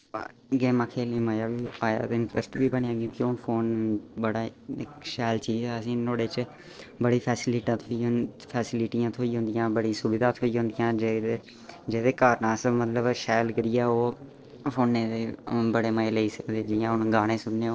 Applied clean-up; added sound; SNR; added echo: neural separator model SepFormer DNS4.